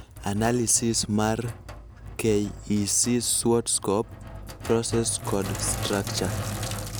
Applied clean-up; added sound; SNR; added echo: none; Sink (filling or washing); 9 dB; none.